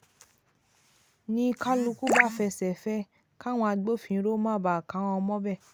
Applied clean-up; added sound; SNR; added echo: none; none; none; none.